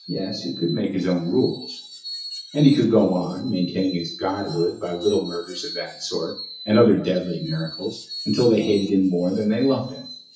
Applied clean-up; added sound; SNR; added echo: classical method WPE with log-MMSE.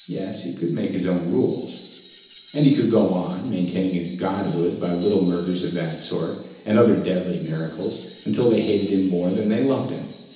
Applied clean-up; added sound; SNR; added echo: none; Screech; 15 dB; reverberation time 0.9 s.